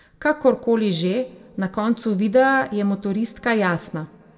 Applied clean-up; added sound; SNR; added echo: none; none; none; reverberation time 0.8 s.